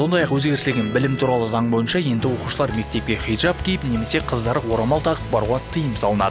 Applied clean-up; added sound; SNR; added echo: none; none; none; none.